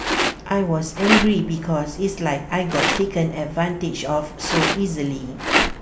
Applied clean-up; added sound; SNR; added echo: none; Rattle; 3 dB; none.